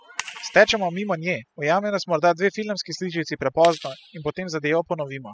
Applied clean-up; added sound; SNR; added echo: classical method spectral subtraction.